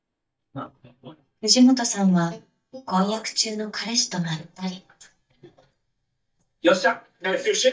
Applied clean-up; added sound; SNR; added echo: neural mask model DeepFilterNet 3.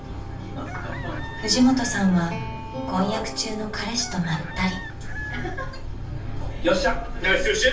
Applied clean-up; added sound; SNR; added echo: none; Chicken, rooster; 16 dB; reverberation time 0.3 s.